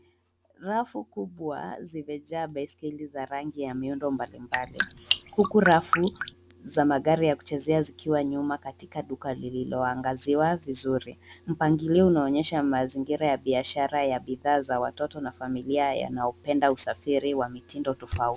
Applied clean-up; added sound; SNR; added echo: none; Drip; 2 dB; none.